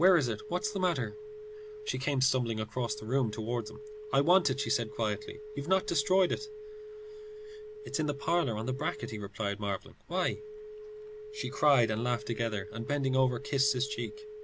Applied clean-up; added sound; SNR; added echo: none; Telephone; 13 dB; none.